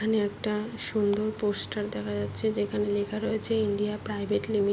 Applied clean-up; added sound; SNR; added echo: none; none; none; none.